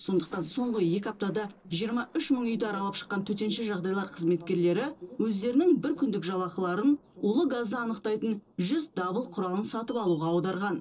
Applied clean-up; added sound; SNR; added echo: neural separator model SepFormer DNS4.